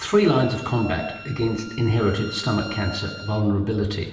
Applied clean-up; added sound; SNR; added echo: none; Bowed string instrument; 17 dB; reverberation time 1.0 s.